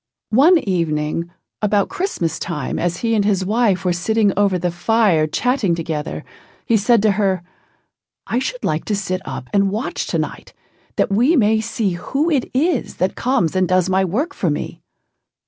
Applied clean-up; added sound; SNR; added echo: none; none; none; none.